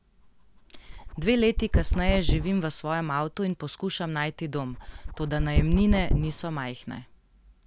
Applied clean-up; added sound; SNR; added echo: none; Dog; 1 dB; none.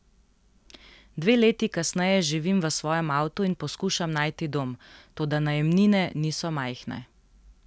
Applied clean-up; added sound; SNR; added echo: none; none; none; none.